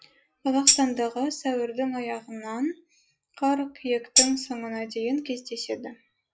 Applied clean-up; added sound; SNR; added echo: classical method log-MMSE.